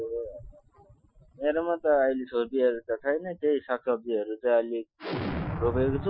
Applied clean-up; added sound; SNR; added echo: classical method Wiener filter.